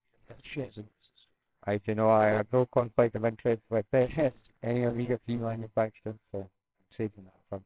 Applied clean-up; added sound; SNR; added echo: neural separator model SepFormer WHAMR!.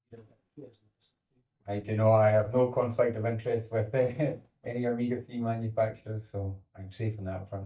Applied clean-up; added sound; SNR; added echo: neural mask model DeepFilterNet 3.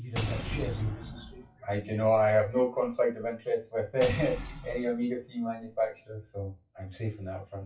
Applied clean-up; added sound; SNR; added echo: classical method WPE with log-MMSE.